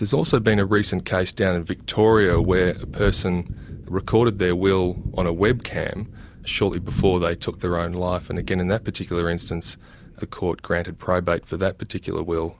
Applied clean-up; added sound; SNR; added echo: none; Thunder; 11 dB; none.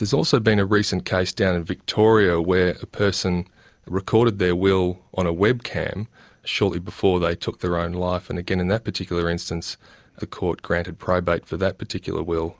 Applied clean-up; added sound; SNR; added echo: none; none; none; none.